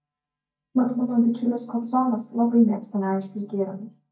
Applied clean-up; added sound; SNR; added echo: neural mask model DeepFilterNet 3.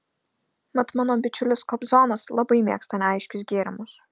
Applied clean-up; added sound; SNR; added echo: none; none; none; none.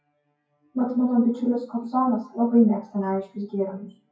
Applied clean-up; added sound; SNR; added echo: classical method WPE with log-MMSE.